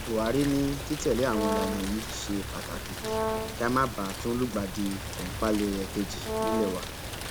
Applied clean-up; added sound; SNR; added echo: none; Rain + Brass instrument; 3 dB; none.